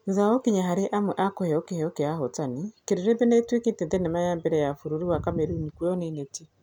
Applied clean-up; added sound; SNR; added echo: none; none; none; none.